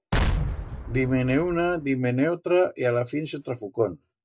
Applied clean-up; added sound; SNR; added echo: none; Explosion; 3 dB; none.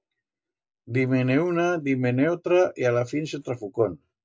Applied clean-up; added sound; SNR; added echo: none; none; none; none.